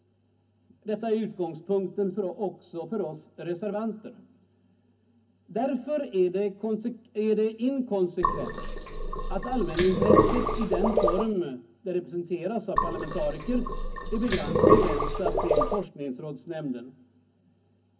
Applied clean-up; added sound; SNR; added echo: none; Sink (filling or washing); -5 dB; reverberation time 0.3 s.